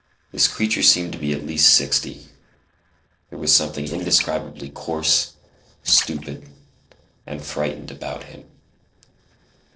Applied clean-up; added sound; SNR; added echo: neural separator model SepFormer DNS4.